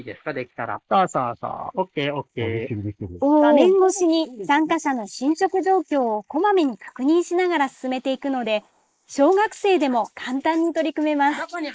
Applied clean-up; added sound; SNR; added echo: neural mask model Resemble Enhance denoiser.